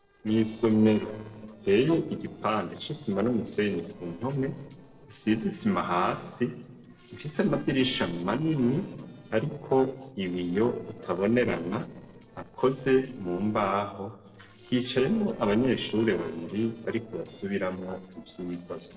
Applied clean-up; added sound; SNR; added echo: neural separator model SepFormer DNS4.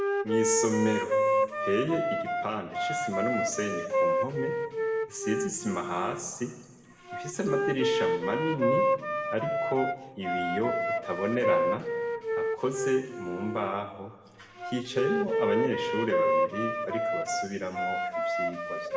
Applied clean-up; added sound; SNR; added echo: none; Wind instrument, woodwind instrument; -3 dB; reverberation time 1.2 s.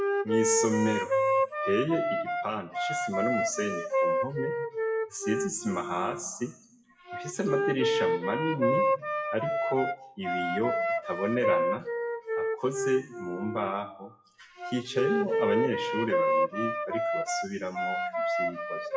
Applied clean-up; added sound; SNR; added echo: classical method WPE with log-MMSE.